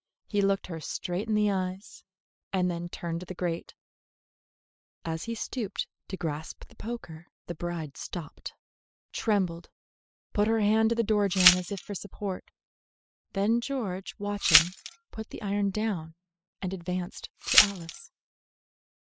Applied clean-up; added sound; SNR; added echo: classical method spectral subtraction.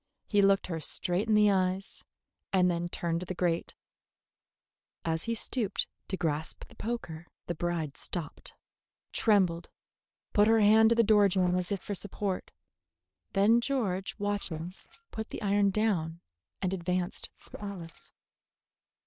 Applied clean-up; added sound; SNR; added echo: neural separator model SepFormer DNS4.